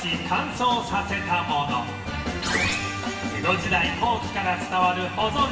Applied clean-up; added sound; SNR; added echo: none; none; none; reverberation time 1.2 s.